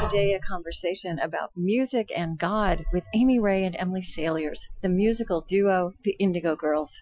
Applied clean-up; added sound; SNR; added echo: classical method Wiener filter.